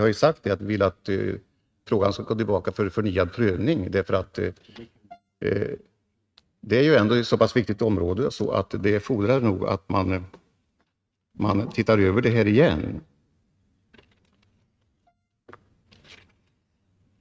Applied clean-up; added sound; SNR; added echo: neural mask model RNNoise.